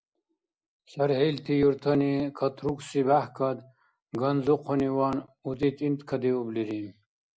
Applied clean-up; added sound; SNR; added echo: none; none; none; none.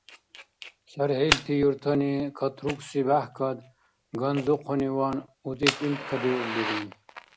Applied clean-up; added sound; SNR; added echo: none; Fire; 8 dB; none.